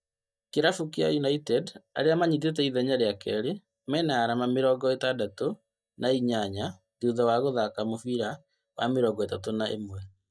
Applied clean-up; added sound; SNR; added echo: neural mask model DeepFilterNet 3.